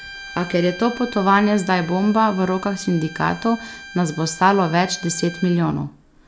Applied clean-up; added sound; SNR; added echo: none; Bowed string instrument; 17 dB; none.